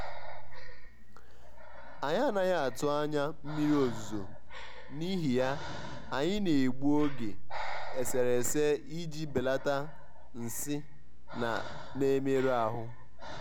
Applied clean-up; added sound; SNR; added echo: none; Breathing; 0 dB; none.